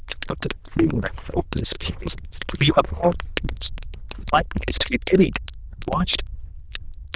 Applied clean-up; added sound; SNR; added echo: neural diffusion model UNIVERSE++.